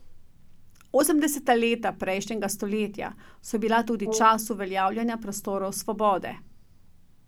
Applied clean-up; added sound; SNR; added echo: none; Brass instrument; 11 dB; none.